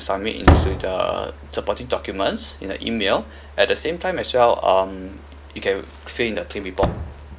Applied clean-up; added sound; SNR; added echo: none; Slam; 4 dB; none.